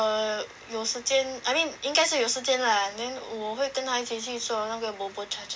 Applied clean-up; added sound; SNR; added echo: none; none; none; none.